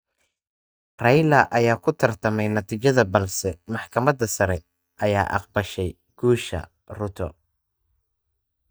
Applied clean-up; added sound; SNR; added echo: neural mask model DeepFilterNet 3.